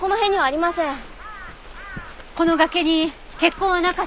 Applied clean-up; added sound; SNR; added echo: none; none; none; none.